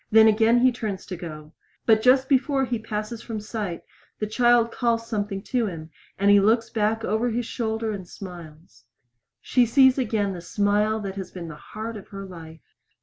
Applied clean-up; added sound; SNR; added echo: none; none; none; none.